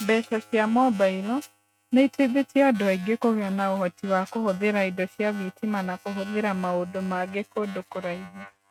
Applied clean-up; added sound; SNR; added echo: neural mask model RNNoise.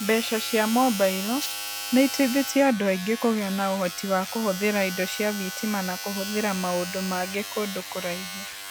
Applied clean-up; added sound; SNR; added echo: none; Domestic sounds, home sounds; 9 dB; none.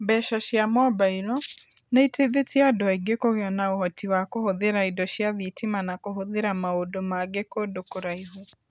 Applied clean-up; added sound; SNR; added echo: none; none; none; none.